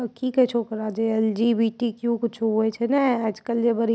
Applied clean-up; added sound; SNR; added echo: none; none; none; none.